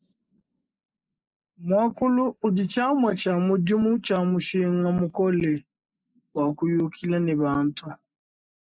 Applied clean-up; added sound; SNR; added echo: neural mask model Resemble Enhance denoiser.